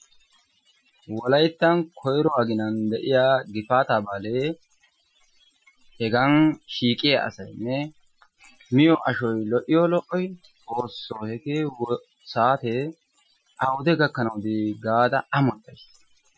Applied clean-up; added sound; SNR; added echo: classical method Wiener filter.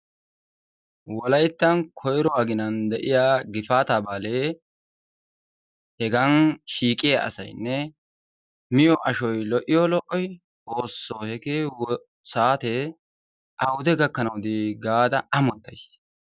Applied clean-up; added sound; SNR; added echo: none; none; none; none.